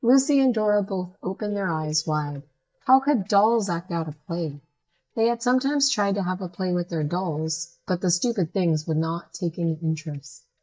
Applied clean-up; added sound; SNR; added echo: neural mask model DeepFilterNet 3.